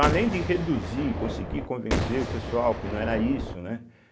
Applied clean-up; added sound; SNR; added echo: none; Boom; 3 dB; none.